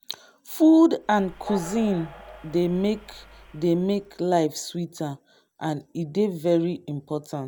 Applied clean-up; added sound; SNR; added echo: none; Train; 18 dB; none.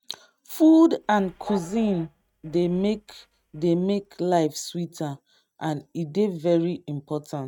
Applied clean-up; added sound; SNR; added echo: neural mask model RNNoise.